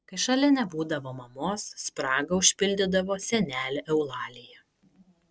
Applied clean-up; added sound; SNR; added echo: none; none; none; none.